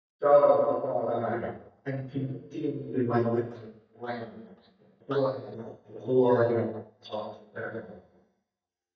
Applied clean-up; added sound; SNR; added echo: neural mask model DeepFilterNet 3.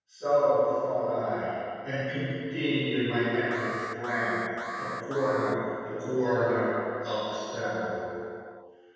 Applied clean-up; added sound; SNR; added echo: none; Alarm; 10 dB; reverberation time 2.2 s.